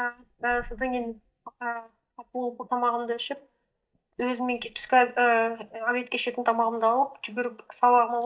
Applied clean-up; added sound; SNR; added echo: neural mask model DeepFilterNet 3.